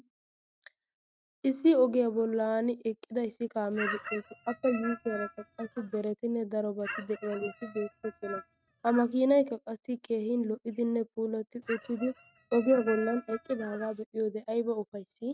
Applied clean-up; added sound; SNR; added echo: neural mask model RNNoise.